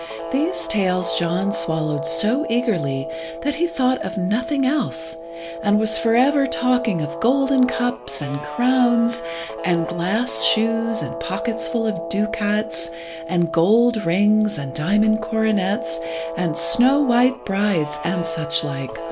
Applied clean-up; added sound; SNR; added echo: none; Guitar; 8 dB; none.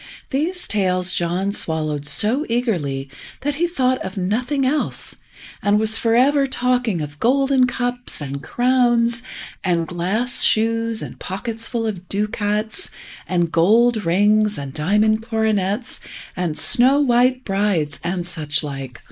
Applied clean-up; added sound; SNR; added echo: neural mask model Resemble Enhance denoiser.